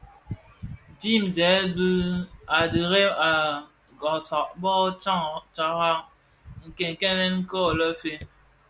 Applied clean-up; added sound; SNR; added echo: none; none; none; none.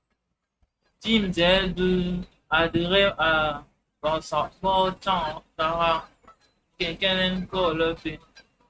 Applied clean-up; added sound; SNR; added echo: neural mask model RNNoise.